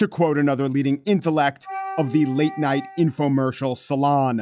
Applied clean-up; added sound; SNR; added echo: classical method log-MMSE.